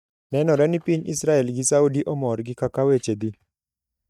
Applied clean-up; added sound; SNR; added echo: neural mask model DeepFilterNet 3.